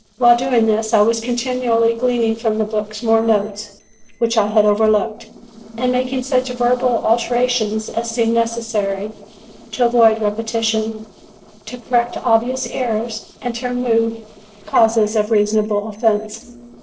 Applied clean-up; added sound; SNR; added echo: neural separator model SepFormer DNS4.